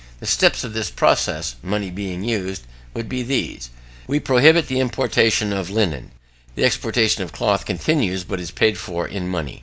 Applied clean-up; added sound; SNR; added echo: none; none; none; none.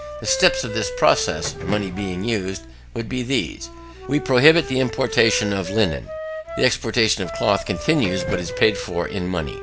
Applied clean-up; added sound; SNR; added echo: none; Subway, metro, underground + Wind instrument, woodwind instrument; 10 dB; none.